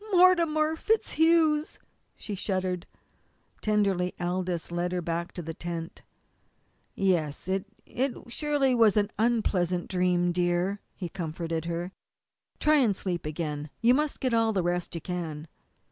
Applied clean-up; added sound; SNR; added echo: none; none; none; none.